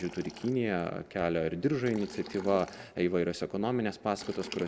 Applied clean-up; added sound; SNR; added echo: none; Liquid; 17 dB; none.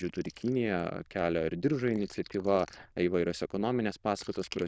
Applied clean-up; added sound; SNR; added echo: neural diffusion model UNIVERSE++.